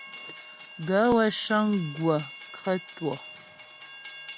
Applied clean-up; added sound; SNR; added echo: none; Train; 14 dB; none.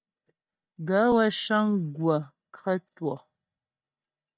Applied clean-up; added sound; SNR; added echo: neural mask model DeepFilterNet 3.